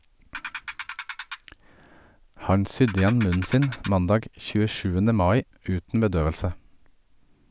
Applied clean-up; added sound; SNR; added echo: none; Ratchet, pawl; 8 dB; none.